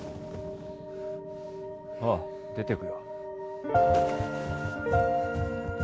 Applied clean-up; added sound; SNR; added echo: none; none; none; none.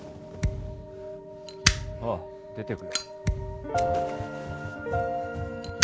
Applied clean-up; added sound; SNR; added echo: none; Thump, thud + Fire; 0 dB; none.